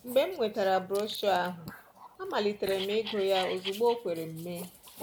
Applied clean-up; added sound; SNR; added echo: neural mask model Resemble Enhance denoiser.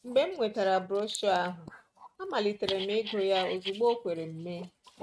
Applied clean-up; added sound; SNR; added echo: neural mask model RNNoise.